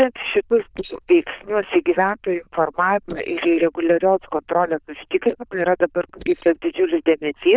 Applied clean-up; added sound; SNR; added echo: neural diffusion model UNIVERSE++.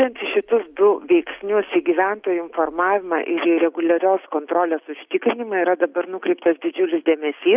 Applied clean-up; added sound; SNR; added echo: none; none; none; none.